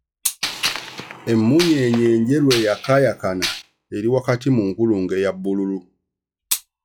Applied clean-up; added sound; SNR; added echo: classical method log-MMSE.